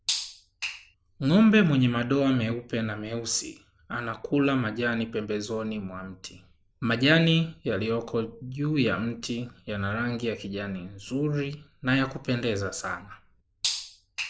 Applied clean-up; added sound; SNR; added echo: none; none; none; none.